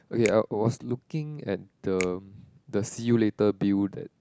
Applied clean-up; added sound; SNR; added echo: none; Finger snapping; 17 dB; none.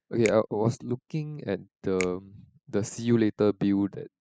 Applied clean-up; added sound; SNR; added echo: classical method spectral subtraction.